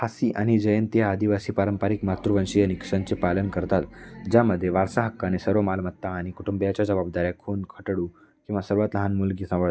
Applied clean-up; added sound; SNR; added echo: none; none; none; none.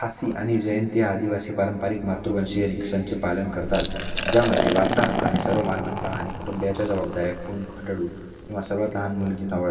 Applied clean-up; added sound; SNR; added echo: none; Liquid; 5 dB; reverberation time 2.7 s.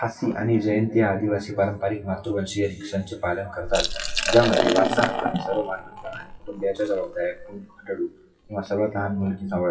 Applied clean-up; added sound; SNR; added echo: classical method WPE with log-MMSE.